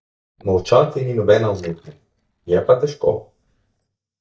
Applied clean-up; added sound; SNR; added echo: neural mask model DeepFilterNet 3.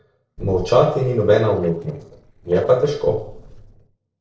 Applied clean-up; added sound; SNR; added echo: neural separator model SepFormer DNS4.